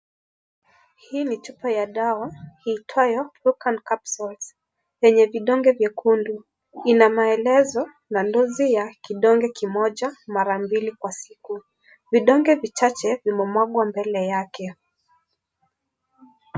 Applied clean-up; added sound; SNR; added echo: none; none; none; none.